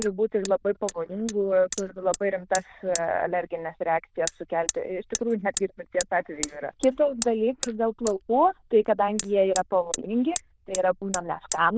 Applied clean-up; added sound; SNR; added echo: neural diffusion model UNIVERSE++.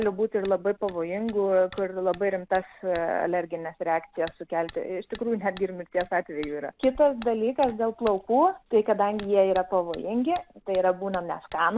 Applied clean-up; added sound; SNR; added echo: none; Hammer; 12 dB; none.